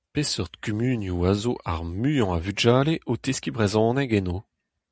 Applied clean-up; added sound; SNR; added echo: none; none; none; none.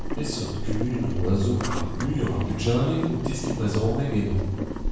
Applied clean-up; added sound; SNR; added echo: none; Boiling; 4 dB; reverberation time 1.0 s.